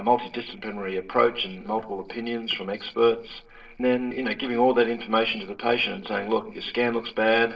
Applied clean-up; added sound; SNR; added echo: neural separator model SepFormer DNS4.